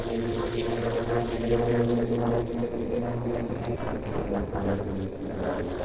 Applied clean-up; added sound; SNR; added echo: neural separator model SepFormer DNS4.